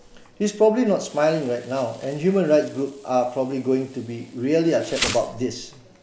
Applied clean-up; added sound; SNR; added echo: none; Insect; 15 dB; none.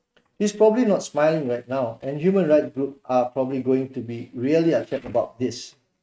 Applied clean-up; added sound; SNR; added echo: neural mask model RNNoise.